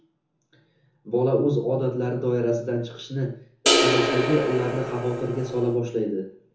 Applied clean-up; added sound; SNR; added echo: none; Crash cymbal; -2 dB; reverberation time 0.6 s.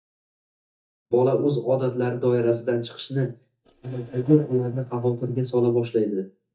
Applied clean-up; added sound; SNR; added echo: neural mask model DeepFilterNet 3.